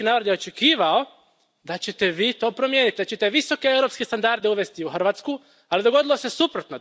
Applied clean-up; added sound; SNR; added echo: none; none; none; none.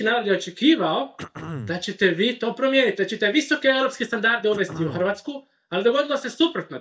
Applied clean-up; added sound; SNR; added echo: neural mask model DeepFilterNet 3.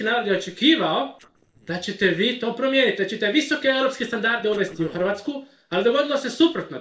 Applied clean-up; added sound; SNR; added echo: neural separator model SepFormer DNS4.